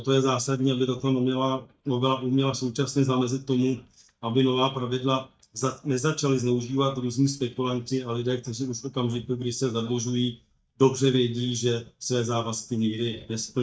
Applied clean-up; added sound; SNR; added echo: neural mask model DeepFilterNet 3.